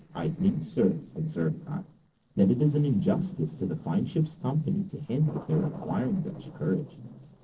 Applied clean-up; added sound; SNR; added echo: neural separator model SepFormer DNS4.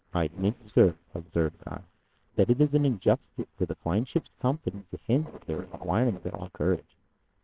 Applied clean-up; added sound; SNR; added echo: neural separator model SepFormer WHAMR!.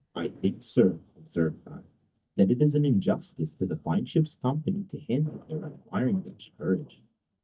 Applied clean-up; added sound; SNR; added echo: neural mask model DeepFilterNet 3.